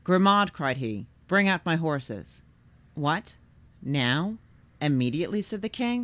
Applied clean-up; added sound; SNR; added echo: none; none; none; none.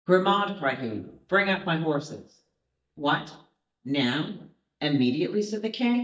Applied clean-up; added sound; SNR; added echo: neural mask model DeepFilterNet 3.